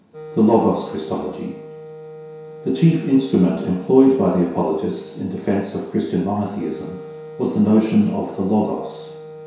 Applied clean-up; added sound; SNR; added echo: none; Wind instrument, woodwind instrument; 17 dB; reverberation time 0.7 s.